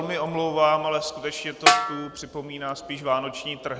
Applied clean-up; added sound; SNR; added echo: none; Snare drum; -4 dB; none.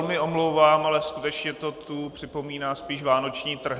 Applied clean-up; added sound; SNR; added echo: none; none; none; none.